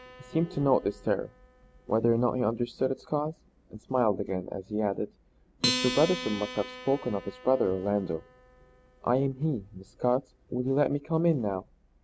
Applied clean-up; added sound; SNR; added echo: none; Acoustic guitar; 12 dB; none.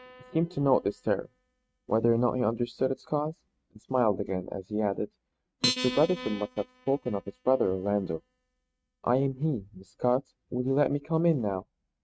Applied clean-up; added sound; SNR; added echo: neural mask model RNNoise.